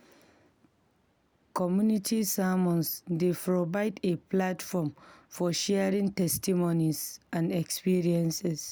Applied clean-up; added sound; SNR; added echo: none; none; none; none.